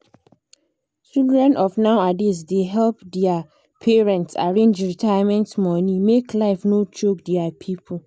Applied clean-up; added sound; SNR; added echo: none; none; none; none.